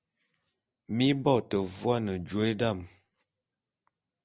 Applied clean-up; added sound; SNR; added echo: none; none; none; none.